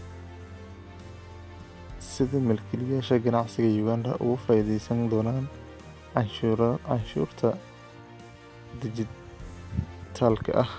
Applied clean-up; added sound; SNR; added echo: none; Musical instrument; 15 dB; none.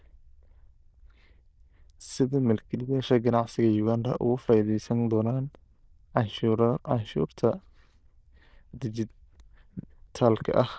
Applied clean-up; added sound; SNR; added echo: neural diffusion model UNIVERSE++.